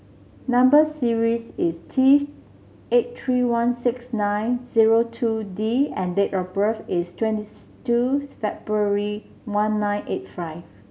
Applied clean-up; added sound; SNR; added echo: none; none; none; none.